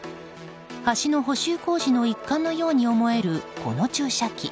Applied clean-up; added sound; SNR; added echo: none; none; none; none.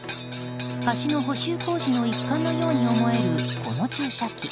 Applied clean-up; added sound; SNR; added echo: none; Bowed string instrument + Cutlery, silverware; 1 dB; none.